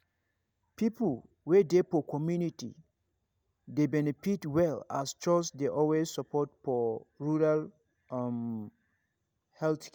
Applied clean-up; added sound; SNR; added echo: none; none; none; none.